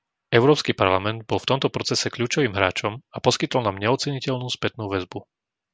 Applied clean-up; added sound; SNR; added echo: none; none; none; none.